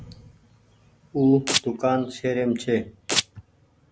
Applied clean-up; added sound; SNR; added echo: none; Domestic sounds, home sounds; 1 dB; none.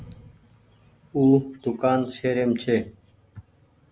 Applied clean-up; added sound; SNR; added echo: none; none; none; none.